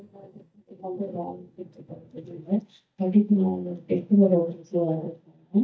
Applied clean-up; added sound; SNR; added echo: neural mask model DeepFilterNet 3.